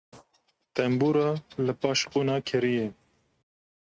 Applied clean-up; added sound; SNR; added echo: neural mask model RNNoise.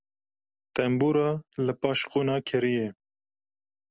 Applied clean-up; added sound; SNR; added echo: none; none; none; none.